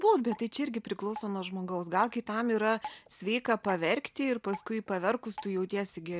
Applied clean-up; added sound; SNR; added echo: none; Drip; 19 dB; none.